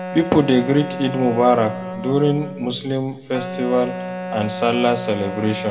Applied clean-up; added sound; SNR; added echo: none; Wind instrument, woodwind instrument; 9 dB; reverberation time 1.3 s.